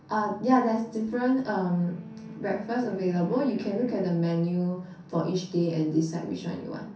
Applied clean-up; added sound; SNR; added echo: none; Wind instrument, woodwind instrument; 20 dB; reverberation time 0.6 s.